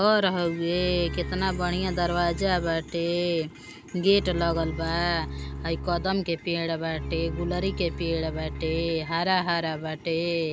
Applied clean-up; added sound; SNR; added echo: none; Bowed string instrument; 8 dB; none.